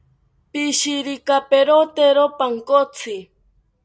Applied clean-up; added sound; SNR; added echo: none; none; none; none.